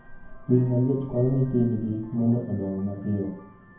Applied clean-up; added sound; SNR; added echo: none; Vehicle horn, car horn, honking; 19 dB; reverberation time 0.9 s.